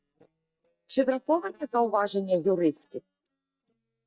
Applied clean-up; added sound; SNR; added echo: neural mask model DeepFilterNet 3.